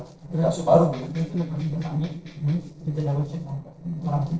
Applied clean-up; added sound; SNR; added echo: neural separator model SepFormer DNS4.